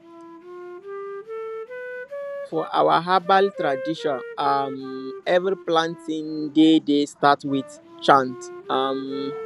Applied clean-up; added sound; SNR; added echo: none; Wind instrument, woodwind instrument; 13 dB; none.